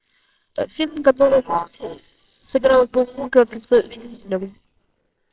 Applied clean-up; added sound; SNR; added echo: neural separator model SepFormer WHAMR!.